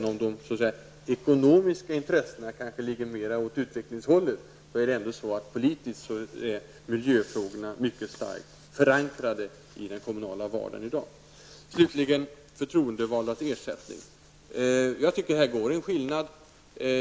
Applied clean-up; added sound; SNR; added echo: none; none; none; none.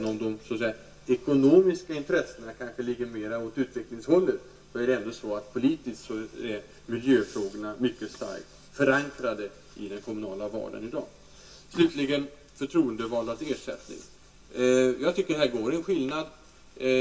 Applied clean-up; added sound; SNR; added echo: none; none; none; reverberation time 0.2 s.